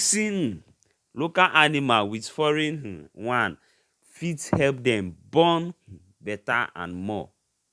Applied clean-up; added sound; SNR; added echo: none; none; none; none.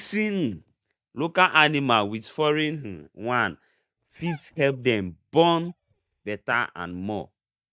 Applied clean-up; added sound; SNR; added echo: neural mask model DeepFilterNet 3.